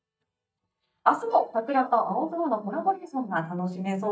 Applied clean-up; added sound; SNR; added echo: neural mask model DeepFilterNet 3.